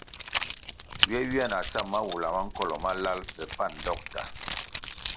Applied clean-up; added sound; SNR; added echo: none; Keys jangling; 3 dB; none.